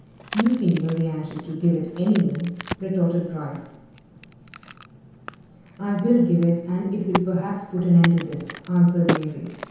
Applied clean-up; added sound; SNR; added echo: none; Crack; 11 dB; reverberation time 0.9 s.